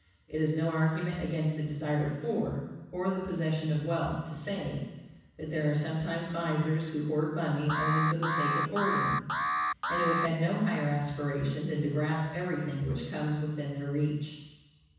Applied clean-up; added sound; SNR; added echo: none; Alarm; 1 dB; reverberation time 1.1 s.